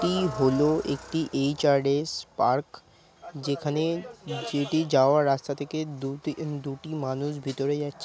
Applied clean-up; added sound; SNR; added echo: none; none; none; none.